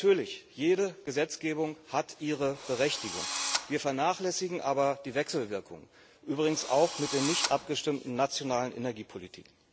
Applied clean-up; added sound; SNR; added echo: none; Drill; 5 dB; none.